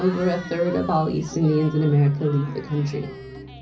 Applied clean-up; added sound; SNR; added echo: none; Crowd / Cheering; 20 dB; reverberation time 0.5 s.